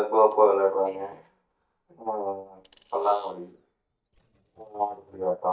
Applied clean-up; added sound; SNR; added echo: neural mask model DeepFilterNet 3.